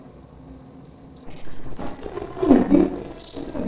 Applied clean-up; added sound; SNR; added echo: neural separator model SepFormer DNS4.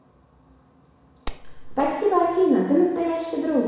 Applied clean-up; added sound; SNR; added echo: none; Clapping; 11 dB; reverberation time 1.1 s.